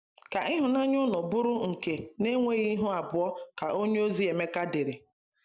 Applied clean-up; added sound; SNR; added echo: none; none; none; none.